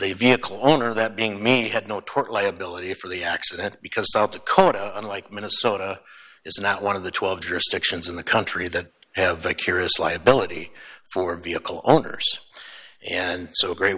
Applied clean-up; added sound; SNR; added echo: none; none; none; none.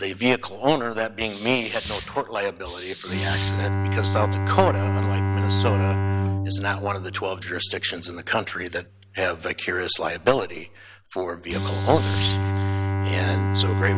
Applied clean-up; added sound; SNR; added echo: none; Bowed string instrument + Hiss; -1 dB; none.